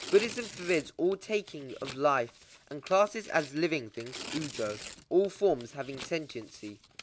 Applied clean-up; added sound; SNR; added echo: none; Tearing; 15 dB; none.